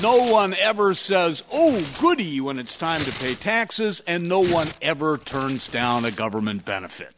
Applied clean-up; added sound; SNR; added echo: none; Tearing; 15 dB; none.